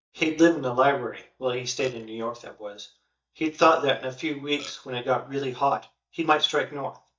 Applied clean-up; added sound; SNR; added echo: neural mask model DeepFilterNet 3.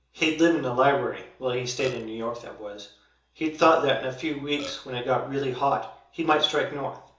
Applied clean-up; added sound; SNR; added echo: none; Burping, eructation; 13 dB; reverberation time 0.7 s.